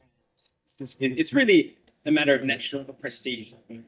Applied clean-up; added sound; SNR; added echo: neural mask model DeepFilterNet 3.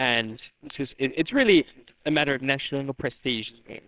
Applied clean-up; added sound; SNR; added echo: neural separator model SepFormer WHAMR!.